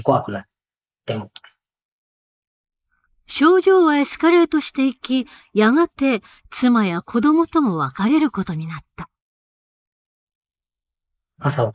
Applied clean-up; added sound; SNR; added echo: neural mask model Resemble Enhance denoiser.